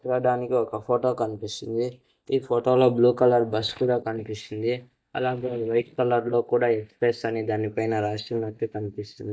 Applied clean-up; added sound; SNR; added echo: neural mask model DeepFilterNet 3.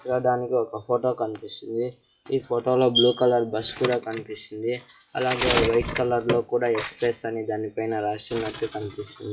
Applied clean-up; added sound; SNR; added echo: classical method WPE with log-MMSE.